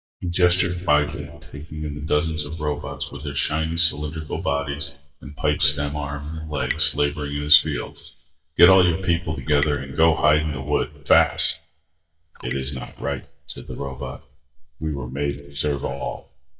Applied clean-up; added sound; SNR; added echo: neural mask model DeepFilterNet 3.